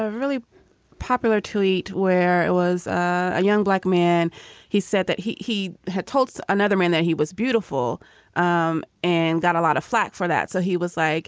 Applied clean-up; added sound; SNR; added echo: none; none; none; none.